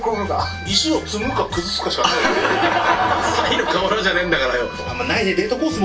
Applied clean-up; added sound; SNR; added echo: none; none; none; reverberation time 0.2 s.